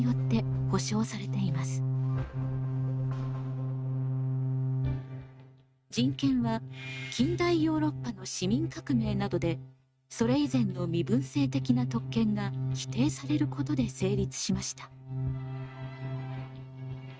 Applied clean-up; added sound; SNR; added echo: neural mask model RNNoise.